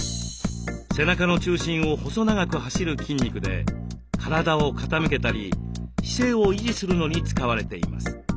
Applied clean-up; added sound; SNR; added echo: none; none; none; none.